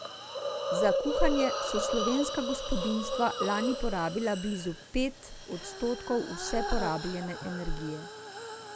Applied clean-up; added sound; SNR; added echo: none; Hiss; 3 dB; none.